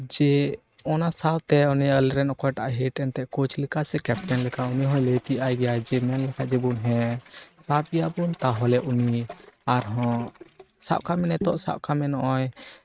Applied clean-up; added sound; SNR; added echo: neural mask model RNNoise.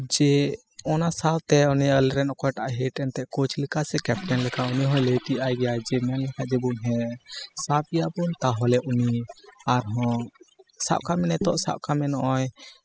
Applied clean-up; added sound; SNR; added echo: classical method spectral subtraction.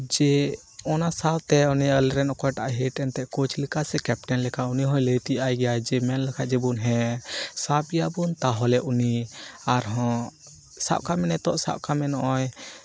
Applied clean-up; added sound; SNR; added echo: none; none; none; none.